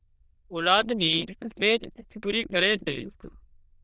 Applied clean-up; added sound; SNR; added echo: neural diffusion model UNIVERSE++.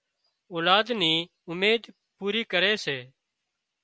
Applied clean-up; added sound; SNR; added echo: none; none; none; none.